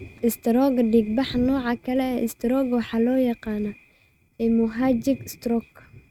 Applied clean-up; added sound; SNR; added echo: neural mask model RNNoise.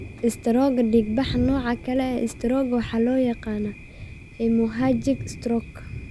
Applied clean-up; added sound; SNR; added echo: none; Thunder; 12 dB; none.